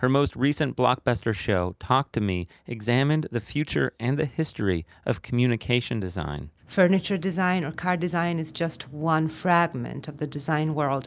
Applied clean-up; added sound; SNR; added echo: none; none; none; none.